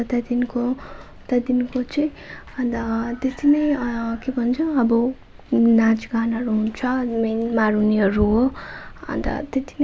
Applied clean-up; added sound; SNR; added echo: none; none; none; none.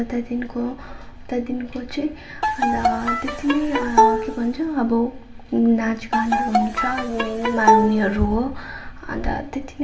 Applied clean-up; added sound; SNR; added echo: none; Bowed string instrument; -2 dB; reverberation time 0.9 s.